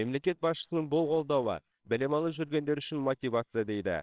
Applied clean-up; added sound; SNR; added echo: neural separator model SepFormer WHAMR!.